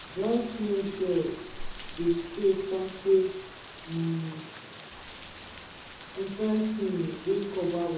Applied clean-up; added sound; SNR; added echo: none; Rain; 11 dB; reverberation time 0.6 s.